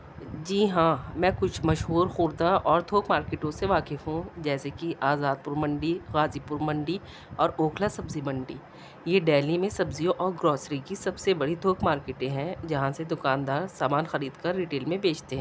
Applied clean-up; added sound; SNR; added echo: none; none; none; none.